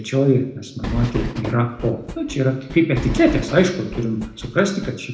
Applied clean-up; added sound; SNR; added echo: none; Train; 10 dB; reverberation time 0.7 s.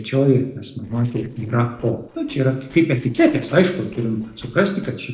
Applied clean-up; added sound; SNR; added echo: neural separator model SepFormer DNS4.